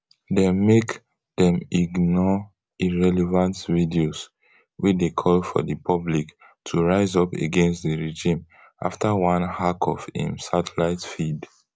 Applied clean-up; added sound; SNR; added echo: none; none; none; none.